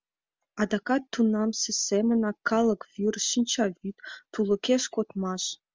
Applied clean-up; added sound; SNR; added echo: none; none; none; none.